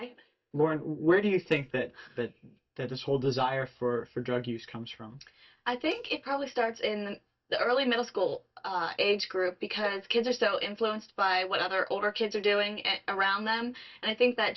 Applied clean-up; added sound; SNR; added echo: neural mask model DeepFilterNet 3.